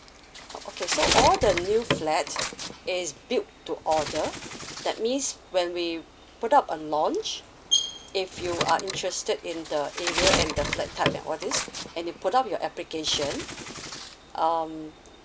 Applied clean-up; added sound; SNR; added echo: none; Bird; 4 dB; none.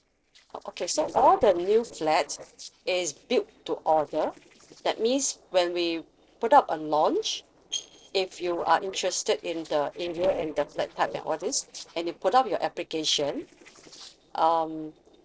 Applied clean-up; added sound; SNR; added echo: neural separator model SepFormer DNS4.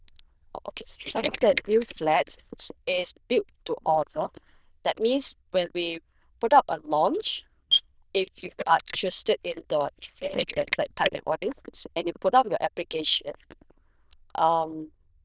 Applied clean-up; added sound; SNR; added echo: neural diffusion model UNIVERSE++.